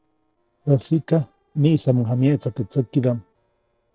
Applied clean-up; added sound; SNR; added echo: neural separator model SepFormer DNS4.